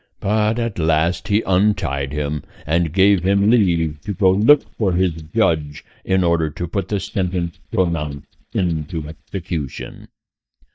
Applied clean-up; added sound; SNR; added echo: neural mask model DeepFilterNet 3.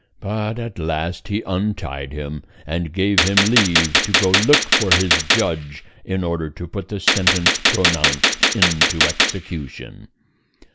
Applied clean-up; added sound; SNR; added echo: none; Gunshot, gunfire; -5 dB; none.